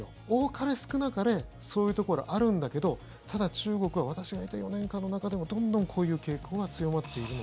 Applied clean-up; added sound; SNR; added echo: none; none; none; none.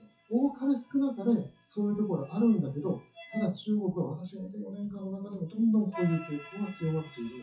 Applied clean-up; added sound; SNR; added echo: classical method WPE with log-MMSE.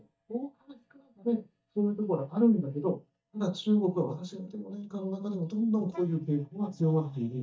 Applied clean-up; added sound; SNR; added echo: neural mask model DeepFilterNet 3.